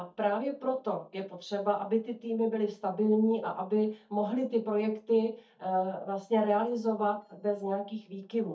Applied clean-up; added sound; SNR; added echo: neural mask model DeepFilterNet 3.